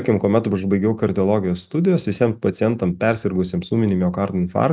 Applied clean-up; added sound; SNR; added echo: none; none; none; none.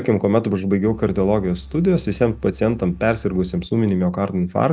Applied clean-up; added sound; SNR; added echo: none; Engine; 18 dB; none.